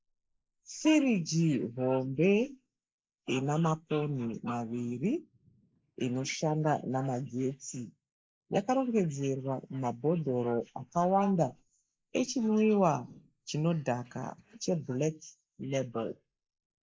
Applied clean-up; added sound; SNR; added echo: neural mask model Resemble Enhance denoiser.